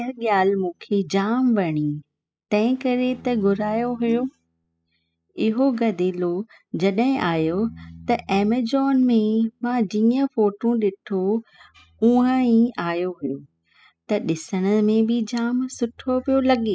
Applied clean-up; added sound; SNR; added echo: classical method spectral subtraction.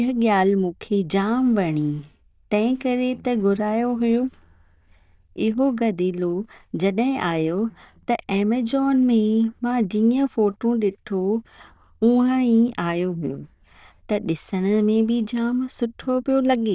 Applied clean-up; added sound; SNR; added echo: neural diffusion model UNIVERSE++.